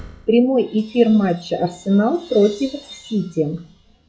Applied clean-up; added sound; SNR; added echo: classical method log-MMSE.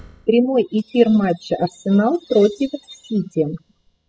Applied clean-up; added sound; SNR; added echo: classical method spectral subtraction.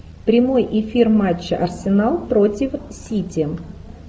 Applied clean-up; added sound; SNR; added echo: none; none; none; none.